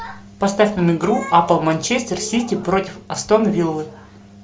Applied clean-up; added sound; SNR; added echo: none; none; none; none.